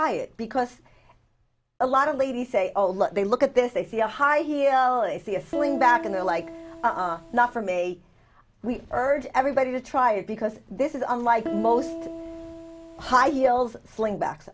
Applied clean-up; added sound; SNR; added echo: none; Piano; 10 dB; none.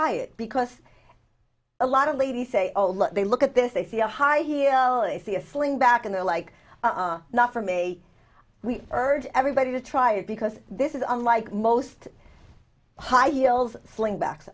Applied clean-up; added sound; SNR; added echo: none; none; none; none.